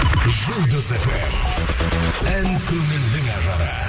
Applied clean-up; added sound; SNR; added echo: none; none; none; none.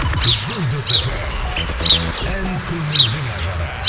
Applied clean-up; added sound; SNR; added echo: none; Chirp, tweet; 1 dB; none.